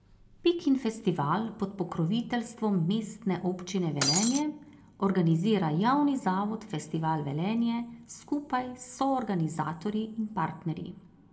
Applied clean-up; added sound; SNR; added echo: none; Shatter; -1 dB; reverberation time 2.0 s.